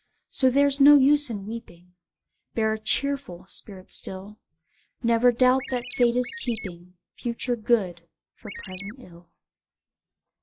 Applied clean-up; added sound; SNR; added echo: classical method log-MMSE.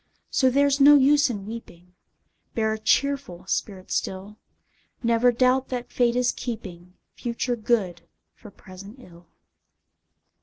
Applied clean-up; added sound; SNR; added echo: none; none; none; none.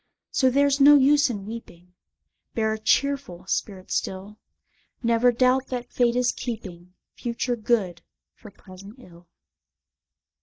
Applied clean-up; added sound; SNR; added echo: neural mask model DeepFilterNet 3.